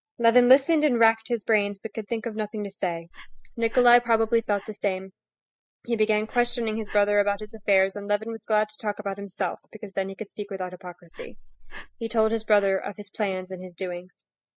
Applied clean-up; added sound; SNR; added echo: classical method spectral subtraction.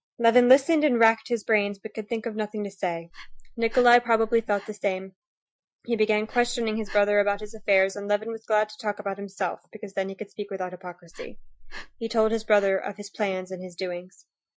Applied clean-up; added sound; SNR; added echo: classical method Wiener filter.